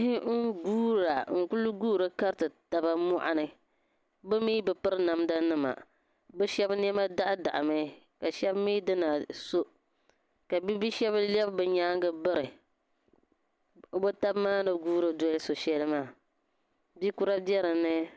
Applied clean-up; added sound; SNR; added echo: none; none; none; none.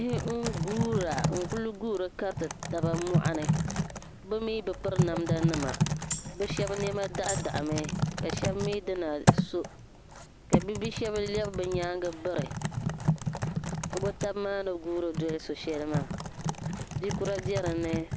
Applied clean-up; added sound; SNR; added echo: none; Tambourine + Typing; -1 dB; none.